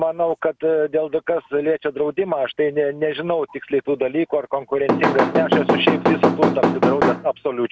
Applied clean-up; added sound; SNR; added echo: none; Knock / Wood; -3 dB; none.